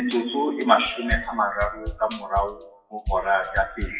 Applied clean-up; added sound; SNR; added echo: classical method WPE with log-MMSE.